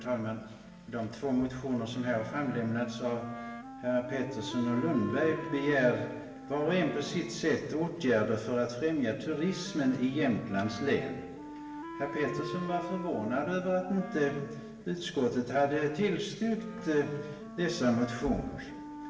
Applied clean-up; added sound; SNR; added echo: none; Wind instrument, woodwind instrument; 12 dB; reverberation time 1.1 s.